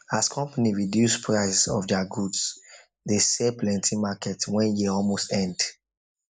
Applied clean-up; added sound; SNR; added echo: neural mask model Resemble Enhance denoiser.